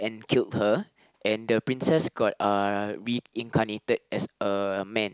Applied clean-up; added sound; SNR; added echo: none; none; none; none.